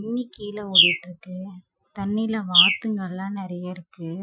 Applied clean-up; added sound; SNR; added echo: classical method Wiener filter.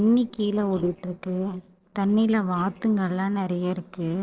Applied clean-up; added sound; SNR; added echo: neural separator model SepFormer DNS4.